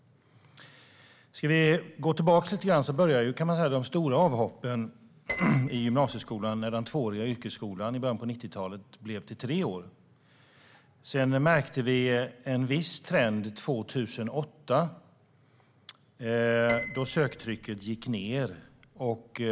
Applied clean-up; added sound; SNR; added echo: none; Piano; 14 dB; none.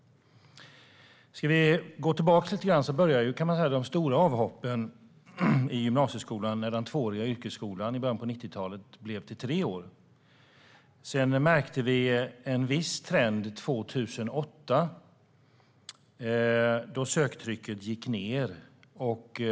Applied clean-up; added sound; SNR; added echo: none; none; none; none.